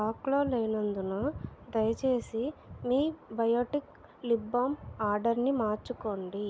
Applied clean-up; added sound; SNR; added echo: none; none; none; none.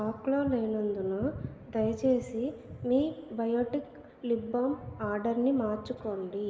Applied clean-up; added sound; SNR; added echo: none; none; none; reverberation time 2.4 s.